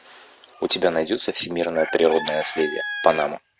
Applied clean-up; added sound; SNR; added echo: none; Chicken, rooster; 11 dB; none.